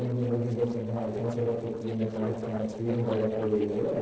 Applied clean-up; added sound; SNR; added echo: neural separator model SepFormer DNS4.